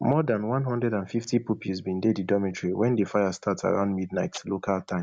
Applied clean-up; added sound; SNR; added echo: none; none; none; none.